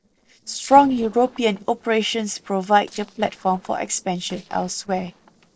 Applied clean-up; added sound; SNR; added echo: neural separator model SepFormer DNS4.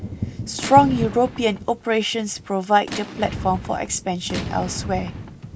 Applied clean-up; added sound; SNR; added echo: none; Gunshot, gunfire + Thunder; 9 dB; none.